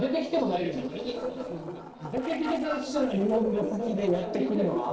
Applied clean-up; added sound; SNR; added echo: neural separator model SepFormer DNS4.